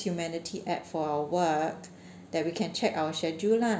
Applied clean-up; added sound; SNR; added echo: none; none; none; none.